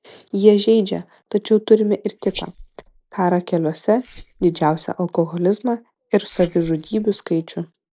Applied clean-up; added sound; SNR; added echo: neural mask model Resemble Enhance denoiser.